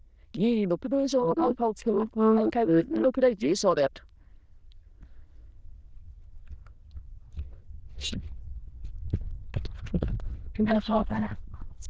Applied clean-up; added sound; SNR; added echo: neural diffusion model UNIVERSE++.